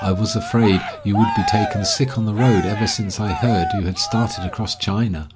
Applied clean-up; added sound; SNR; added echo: none; Cheering; 8 dB; none.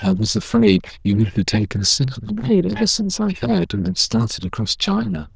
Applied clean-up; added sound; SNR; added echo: neural diffusion model UNIVERSE++.